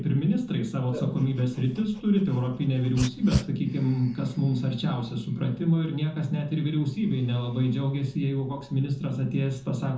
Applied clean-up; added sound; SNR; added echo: none; Dog; 16 dB; reverberation time 0.6 s.